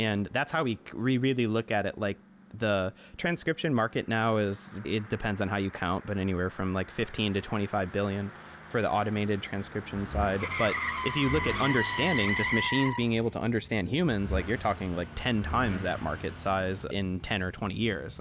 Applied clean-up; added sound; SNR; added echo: none; Motor vehicle (road) + Accelerating, revving, vroom / Car; 9 dB; none.